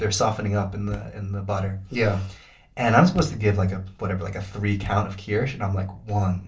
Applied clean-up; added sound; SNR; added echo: none; Thump, thud; 18 dB; reverberation time 0.3 s.